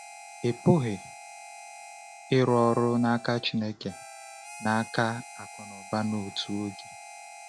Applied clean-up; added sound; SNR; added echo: none; Harmonica; 16 dB; none.